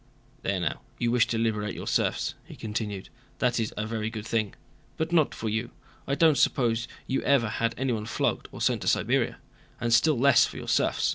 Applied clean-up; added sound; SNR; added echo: none; none; none; none.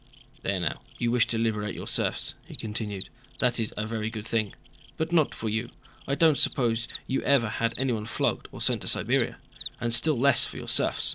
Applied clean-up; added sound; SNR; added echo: none; Cricket; 18 dB; none.